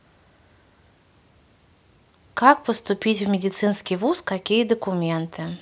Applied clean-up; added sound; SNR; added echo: none; none; none; none.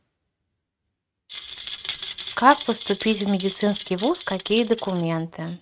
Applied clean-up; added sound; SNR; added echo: neural mask model RNNoise.